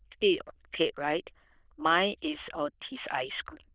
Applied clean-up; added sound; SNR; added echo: neural diffusion model UNIVERSE++.